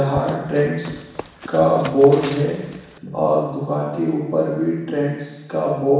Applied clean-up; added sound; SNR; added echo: none; Run; 16 dB; reverberation time 1.1 s.